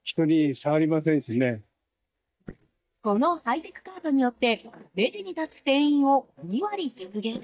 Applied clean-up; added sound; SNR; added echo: neural mask model DeepFilterNet 3.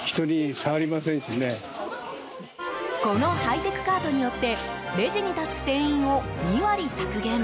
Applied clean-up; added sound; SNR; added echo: none; none; none; none.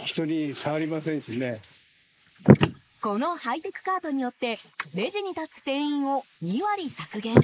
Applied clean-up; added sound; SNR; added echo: neural mask model Resemble Enhance denoiser.